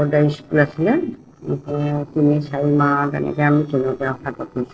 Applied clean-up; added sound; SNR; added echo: neural separator model SepFormer DNS4.